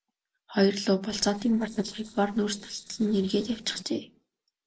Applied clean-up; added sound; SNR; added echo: neural separator model SepFormer DNS4.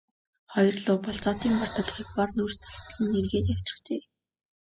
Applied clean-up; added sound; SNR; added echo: classical method spectral subtraction.